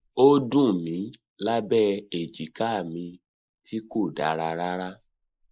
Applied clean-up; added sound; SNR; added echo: neural mask model Resemble Enhance denoiser.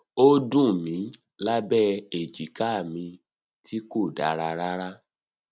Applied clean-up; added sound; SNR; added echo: none; none; none; none.